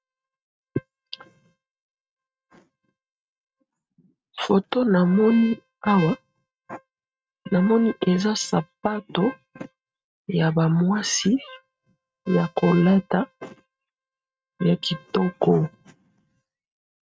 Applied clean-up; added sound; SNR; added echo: neural mask model RNNoise.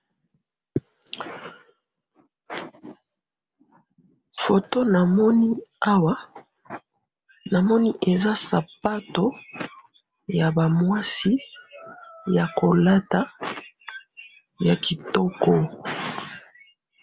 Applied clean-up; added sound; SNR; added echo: none; none; none; none.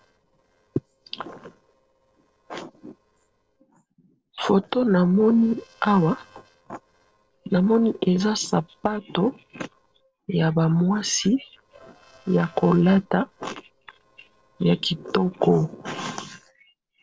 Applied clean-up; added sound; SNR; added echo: neural separator model SepFormer DNS4.